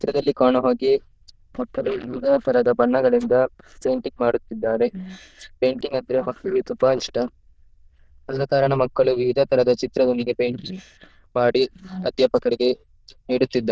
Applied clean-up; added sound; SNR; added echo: neural diffusion model UNIVERSE++.